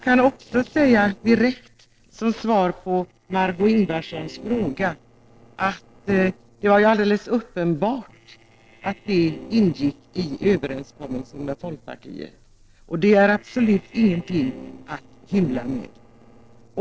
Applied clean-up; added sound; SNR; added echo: neural separator model SepFormer DNS4.